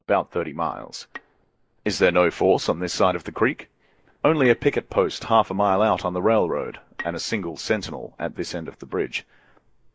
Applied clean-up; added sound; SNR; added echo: neural mask model DeepFilterNet 3.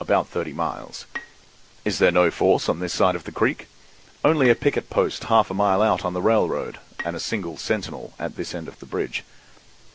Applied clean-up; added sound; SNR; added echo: none; Bowed string instrument; 19 dB; none.